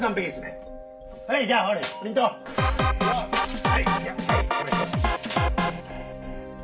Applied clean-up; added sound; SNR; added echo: none; Drum kit; -4 dB; reverberation time 0.4 s.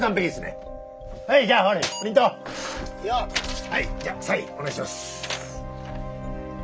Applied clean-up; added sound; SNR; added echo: none; none; none; none.